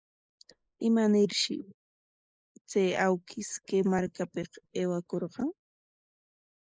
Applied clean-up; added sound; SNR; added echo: neural mask model Resemble Enhance denoiser.